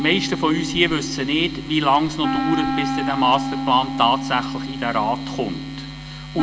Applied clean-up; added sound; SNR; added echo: none; Wind instrument, woodwind instrument; 6 dB; reverberation time 0.7 s.